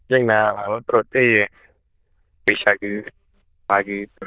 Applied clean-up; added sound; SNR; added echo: neural diffusion model UNIVERSE++.